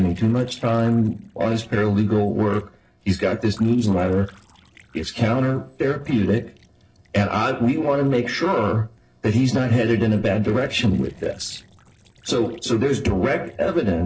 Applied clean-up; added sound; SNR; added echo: neural separator model SepFormer DNS4.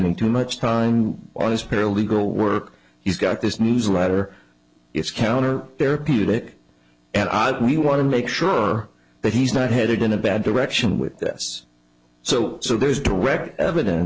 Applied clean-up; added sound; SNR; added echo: none; none; none; none.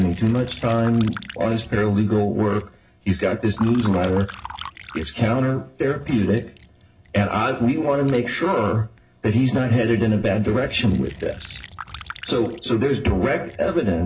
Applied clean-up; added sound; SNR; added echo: none; Liquid; 19 dB; reverberation time 0.4 s.